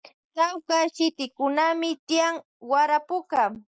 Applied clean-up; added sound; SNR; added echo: neural mask model Resemble Enhance denoiser.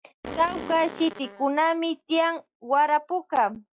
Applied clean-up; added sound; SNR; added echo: classical method log-MMSE.